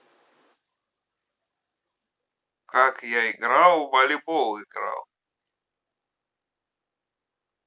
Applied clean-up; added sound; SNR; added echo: none; none; none; none.